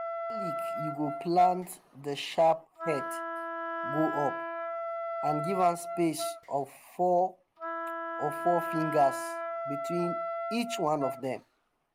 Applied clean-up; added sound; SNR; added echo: none; Wind instrument, woodwind instrument; 5 dB; none.